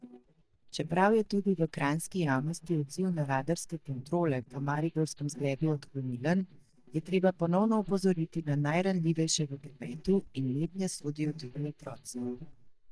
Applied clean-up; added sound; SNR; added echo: neural mask model DeepFilterNet 3.